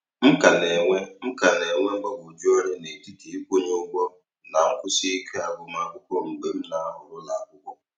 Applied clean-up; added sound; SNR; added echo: none; none; none; none.